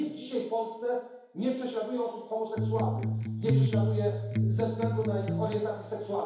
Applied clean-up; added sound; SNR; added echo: none; Electric guitar; -3 dB; reverberation time 2.2 s.